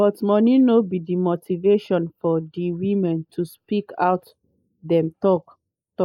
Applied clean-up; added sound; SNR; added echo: neural mask model Resemble Enhance denoiser.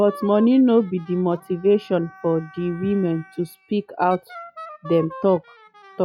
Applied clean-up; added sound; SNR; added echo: classical method log-MMSE.